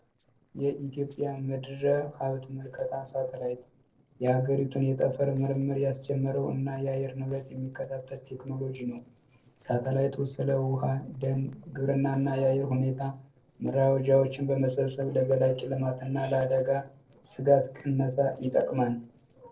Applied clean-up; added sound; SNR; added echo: neural separator model SepFormer DNS4.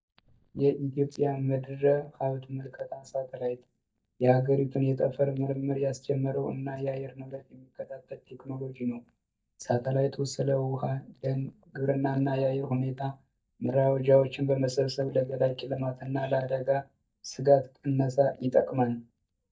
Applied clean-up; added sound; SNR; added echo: neural mask model DeepFilterNet 3.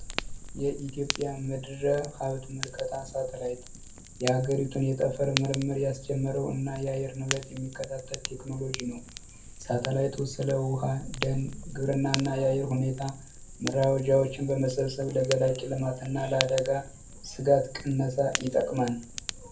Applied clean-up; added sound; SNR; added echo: none; Fire; 10 dB; reverberation time 0.3 s.